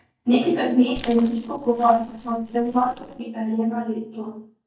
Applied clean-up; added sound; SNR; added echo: neural mask model DeepFilterNet 3.